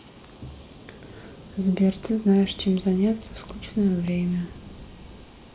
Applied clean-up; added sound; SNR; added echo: none; Thunder / Rain; 18 dB; reverberation time 0.5 s.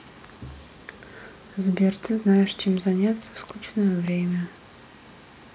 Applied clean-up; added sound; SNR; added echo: none; none; none; none.